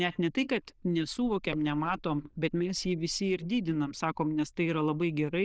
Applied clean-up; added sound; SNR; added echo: neural diffusion model UNIVERSE++.